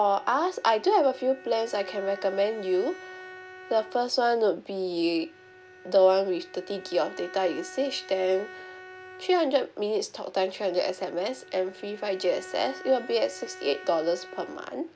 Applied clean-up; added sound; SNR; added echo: none; Bowed string instrument; 18 dB; none.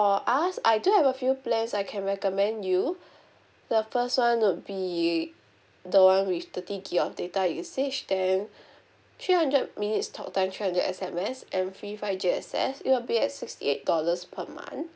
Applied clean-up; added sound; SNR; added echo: none; none; none; none.